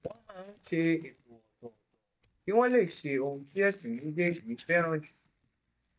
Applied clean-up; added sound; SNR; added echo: neural mask model DeepFilterNet 3.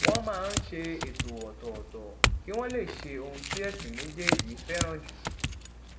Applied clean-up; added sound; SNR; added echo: none; Chink, clink / Domestic sounds, home sounds; -4 dB; reverberation time 0.8 s.